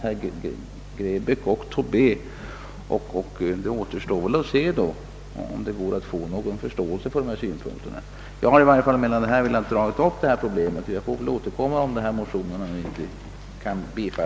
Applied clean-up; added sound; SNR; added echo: none; none; none; none.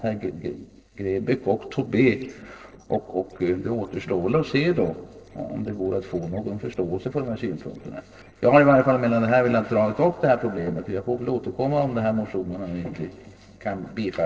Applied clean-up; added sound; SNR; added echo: neural separator model SepFormer DNS4.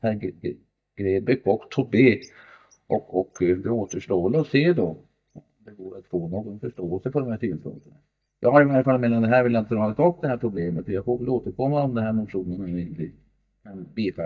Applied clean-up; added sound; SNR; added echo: neural mask model DeepFilterNet 3.